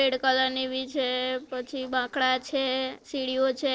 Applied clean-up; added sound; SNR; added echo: neural separator model SepFormer DNS4.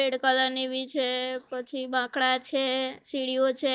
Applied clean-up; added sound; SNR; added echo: neural mask model DeepFilterNet 3.